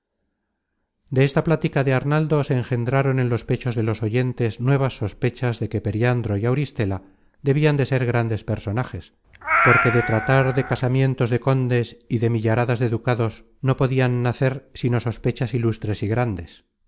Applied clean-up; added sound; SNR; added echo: none; Meow; 1 dB; none.